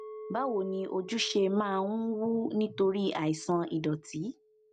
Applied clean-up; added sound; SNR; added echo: none; Chink, clink; 17 dB; none.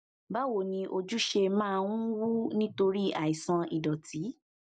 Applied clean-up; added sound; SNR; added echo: neural mask model Resemble Enhance denoiser.